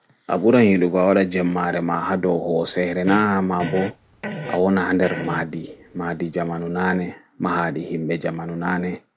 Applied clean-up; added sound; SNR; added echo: none; Fart; 13 dB; none.